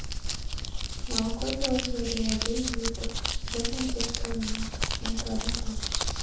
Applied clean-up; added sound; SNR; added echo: none; Crumpling, crinkling; -4 dB; reverberation time 2.6 s.